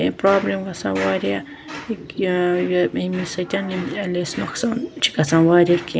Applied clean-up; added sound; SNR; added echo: none; none; none; none.